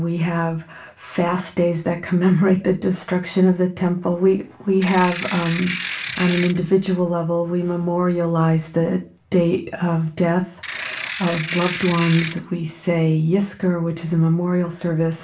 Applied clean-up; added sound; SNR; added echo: none; Ratchet, pawl / Percussion; 2 dB; reverberation time 0.3 s.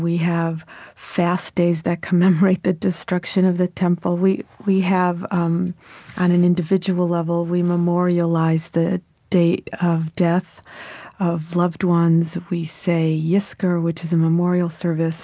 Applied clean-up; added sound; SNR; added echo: none; none; none; none.